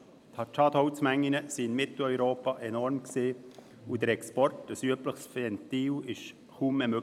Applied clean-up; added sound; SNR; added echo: none; none; none; none.